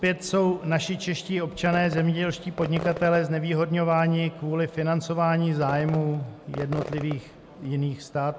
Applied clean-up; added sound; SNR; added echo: none; Fireworks; 16 dB; none.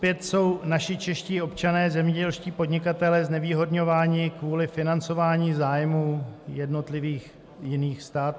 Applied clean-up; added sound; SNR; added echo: none; none; none; none.